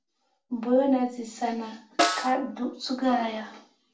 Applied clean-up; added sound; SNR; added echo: none; Snare drum; 3 dB; reverberation time 0.3 s.